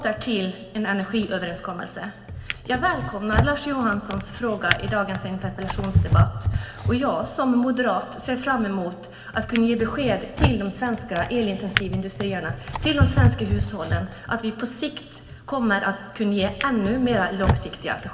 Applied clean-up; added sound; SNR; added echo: none; Drawer open or close; 2 dB; reverberation time 1.4 s.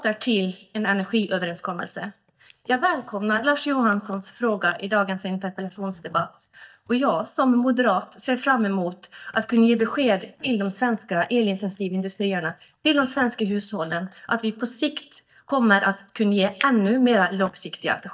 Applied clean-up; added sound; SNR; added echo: neural mask model DeepFilterNet 3.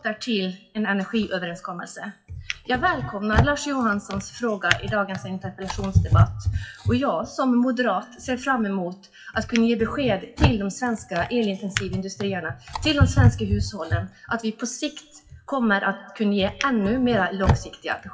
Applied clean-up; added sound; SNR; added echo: classical method WPE with log-MMSE.